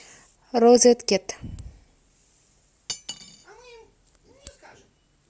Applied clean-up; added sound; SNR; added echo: none; Cutlery, silverware; 17 dB; none.